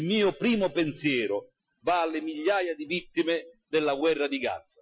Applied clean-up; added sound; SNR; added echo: classical method Wiener filter.